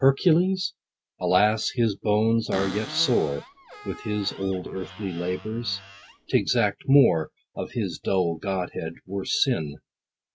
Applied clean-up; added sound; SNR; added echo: none; Cupboard open or close; 15 dB; none.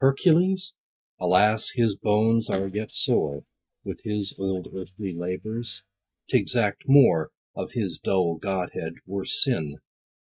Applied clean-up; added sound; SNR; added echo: neural mask model DeepFilterNet 3.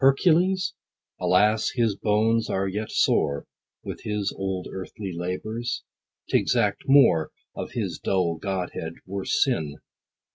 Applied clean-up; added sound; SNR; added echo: none; none; none; none.